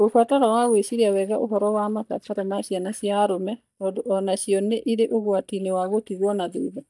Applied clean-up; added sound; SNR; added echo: neural mask model DeepFilterNet 3.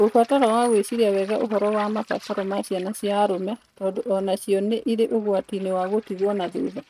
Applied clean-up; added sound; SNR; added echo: neural mask model RNNoise.